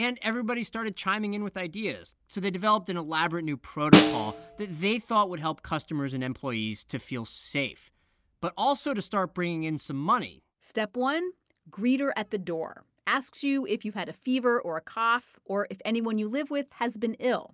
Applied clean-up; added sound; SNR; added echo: none; Snare drum; -5 dB; none.